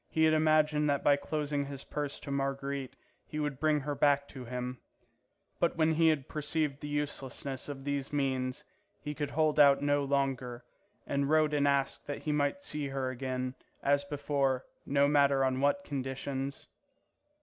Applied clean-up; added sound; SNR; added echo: none; none; none; none.